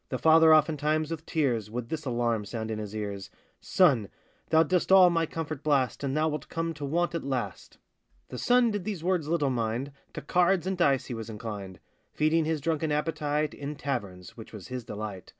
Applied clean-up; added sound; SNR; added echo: none; none; none; none.